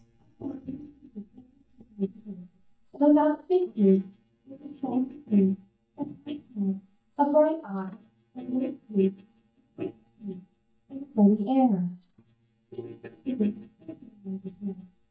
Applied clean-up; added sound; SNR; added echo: neural mask model DeepFilterNet 3.